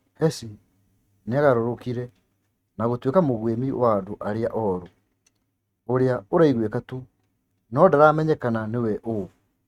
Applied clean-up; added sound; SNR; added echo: neural mask model RNNoise.